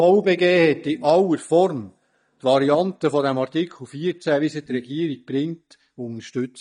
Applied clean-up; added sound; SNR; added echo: neural mask model DeepFilterNet 3.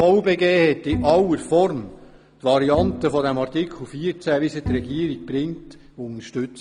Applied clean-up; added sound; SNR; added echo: none; Bowed string instrument; 10 dB; none.